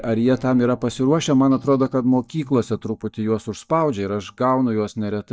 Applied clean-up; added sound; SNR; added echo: neural mask model DeepFilterNet 3.